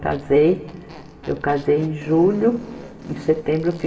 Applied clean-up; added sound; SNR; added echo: none; Fart; 20 dB; reverberation time 1.6 s.